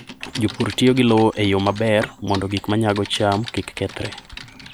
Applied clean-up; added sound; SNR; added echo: none; Typing; 16 dB; none.